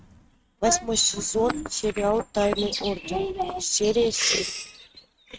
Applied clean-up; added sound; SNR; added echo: neural mask model RNNoise.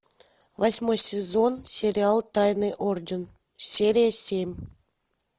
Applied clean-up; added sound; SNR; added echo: none; none; none; none.